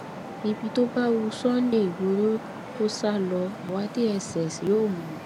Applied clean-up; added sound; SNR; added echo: none; Traffic noise, roadway noise; 12 dB; none.